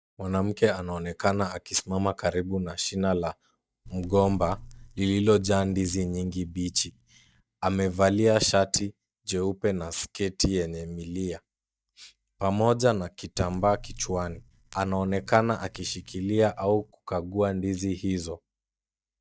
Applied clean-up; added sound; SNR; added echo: neural mask model DeepFilterNet 3.